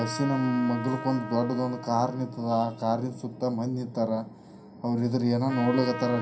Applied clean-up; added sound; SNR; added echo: none; Trumpet; 13 dB; reverberation time 0.3 s.